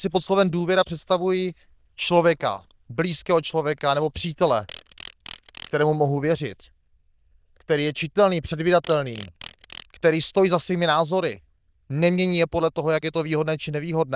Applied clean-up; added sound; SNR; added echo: neural diffusion model UNIVERSE++.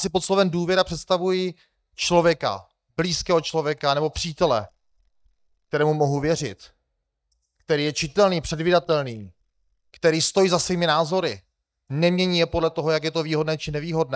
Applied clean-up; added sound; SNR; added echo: neural mask model DeepFilterNet 3.